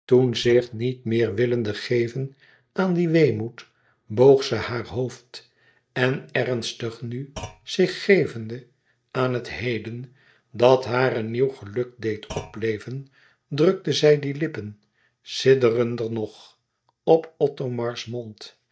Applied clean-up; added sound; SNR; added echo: neural mask model DeepFilterNet 3.